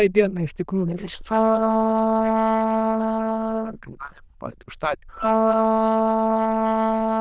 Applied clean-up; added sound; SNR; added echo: neural diffusion model UNIVERSE++.